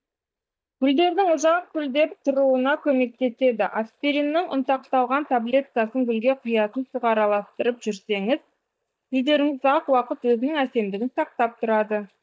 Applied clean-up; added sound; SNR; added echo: neural mask model DeepFilterNet 3.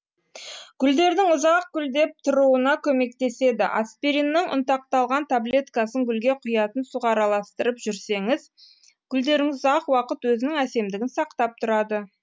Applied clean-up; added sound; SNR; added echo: none; none; none; none.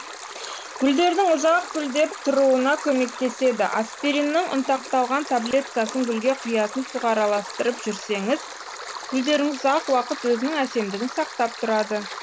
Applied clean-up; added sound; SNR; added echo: none; Stream; 12 dB; none.